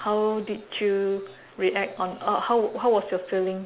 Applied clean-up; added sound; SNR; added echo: none; none; none; none.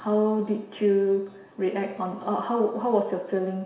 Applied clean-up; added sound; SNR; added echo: none; none; none; reverberation time 0.7 s.